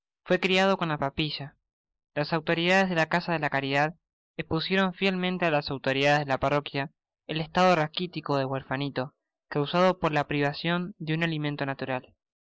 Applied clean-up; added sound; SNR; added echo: neural mask model Resemble Enhance denoiser.